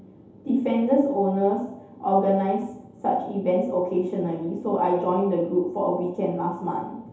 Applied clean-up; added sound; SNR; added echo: none; none; none; reverberation time 0.8 s.